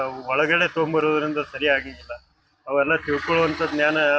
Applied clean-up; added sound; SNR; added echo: none; none; none; none.